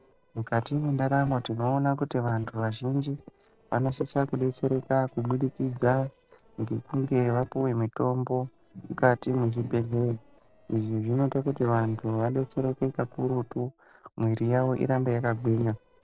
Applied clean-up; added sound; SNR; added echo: neural separator model SepFormer DNS4.